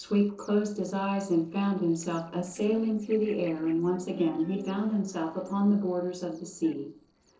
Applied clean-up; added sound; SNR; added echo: neural separator model SepFormer DNS4.